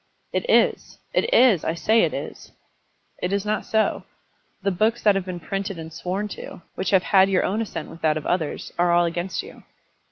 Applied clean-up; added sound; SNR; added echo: none; none; none; none.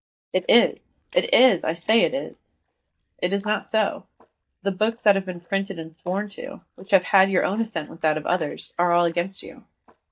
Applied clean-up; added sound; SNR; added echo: neural mask model DeepFilterNet 3.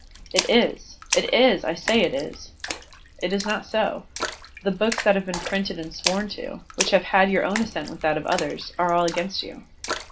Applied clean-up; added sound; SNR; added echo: none; Splash, splatter; 9 dB; reverberation time 0.2 s.